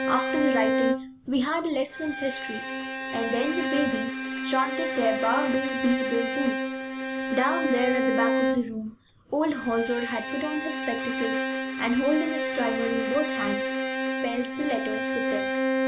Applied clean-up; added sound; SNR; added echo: none; Bowed string instrument; 0 dB; none.